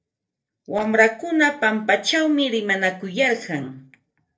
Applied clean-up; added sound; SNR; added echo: neural separator model SepFormer DNS4.